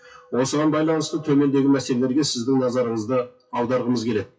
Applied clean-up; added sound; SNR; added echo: classical method WPE with log-MMSE.